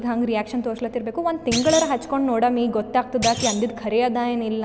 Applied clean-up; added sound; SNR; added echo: none; Thump, thud; 8 dB; none.